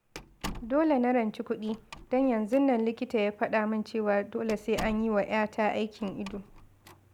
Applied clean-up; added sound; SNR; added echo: none; Slam; 17 dB; none.